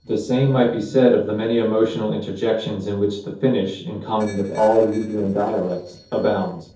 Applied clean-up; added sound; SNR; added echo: neural separator model SepFormer DNS4.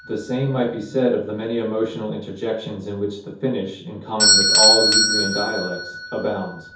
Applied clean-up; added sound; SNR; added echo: none; Bell / Doorbell; -2 dB; reverberation time 0.6 s.